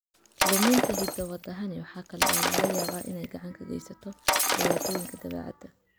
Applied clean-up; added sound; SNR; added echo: none; Shatter; -4 dB; none.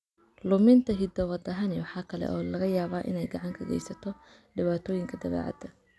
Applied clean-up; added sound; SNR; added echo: none; none; none; none.